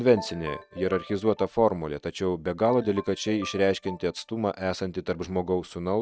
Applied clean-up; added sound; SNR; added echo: neural mask model RNNoise.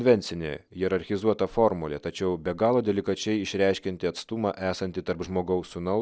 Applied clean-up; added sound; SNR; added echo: none; none; none; none.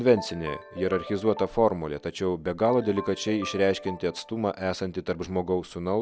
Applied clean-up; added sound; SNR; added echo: none; Ringtone; 15 dB; none.